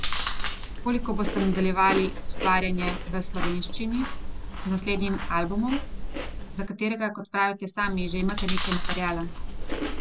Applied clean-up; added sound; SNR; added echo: none; Chewing, mastication; 0 dB; none.